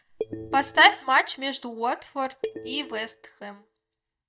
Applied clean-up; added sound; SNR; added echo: neural mask model DeepFilterNet 3.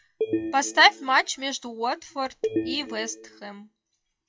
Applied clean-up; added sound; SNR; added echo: classical method WPE with log-MMSE.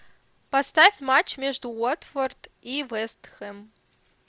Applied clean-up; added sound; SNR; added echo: none; none; none; none.